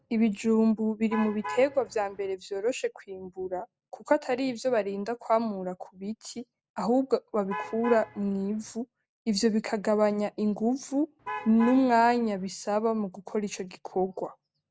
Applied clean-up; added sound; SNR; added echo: none; Alarm / Truck; 11 dB; none.